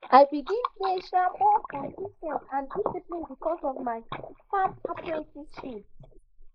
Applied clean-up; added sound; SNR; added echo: neural mask model Resemble Enhance denoiser.